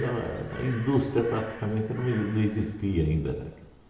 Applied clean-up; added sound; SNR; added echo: none; Crow; 18 dB; reverberation time 1.0 s.